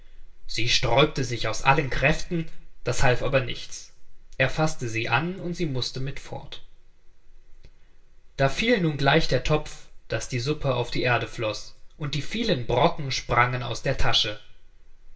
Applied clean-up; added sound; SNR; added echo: none; none; none; reverberation time 0.2 s.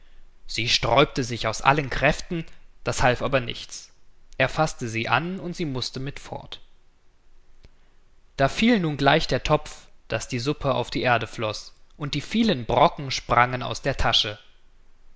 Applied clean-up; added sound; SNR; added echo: none; none; none; none.